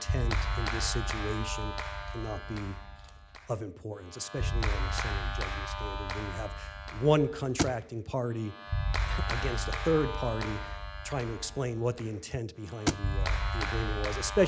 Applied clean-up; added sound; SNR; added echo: none; Thump, thud + Clapping; 0 dB; none.